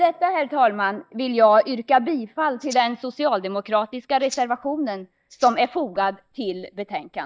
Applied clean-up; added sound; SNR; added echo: neural mask model DeepFilterNet 3.